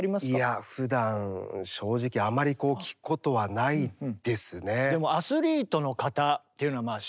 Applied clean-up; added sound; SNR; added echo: none; none; none; none.